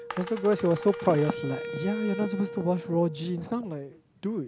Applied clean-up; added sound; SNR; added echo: none; Coin (dropping) + Wind instrument, woodwind instrument; 11 dB; none.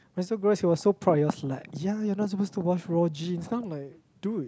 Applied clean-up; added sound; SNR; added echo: none; none; none; none.